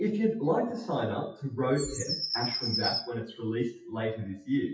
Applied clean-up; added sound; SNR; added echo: classical method WPE with log-MMSE.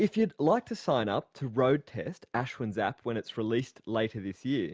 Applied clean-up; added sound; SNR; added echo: none; none; none; none.